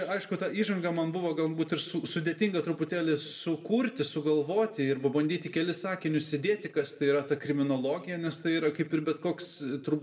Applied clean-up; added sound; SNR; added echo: none; none; none; reverberation time 0.8 s.